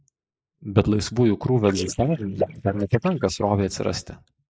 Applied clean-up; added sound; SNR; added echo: neural mask model Resemble Enhance denoiser.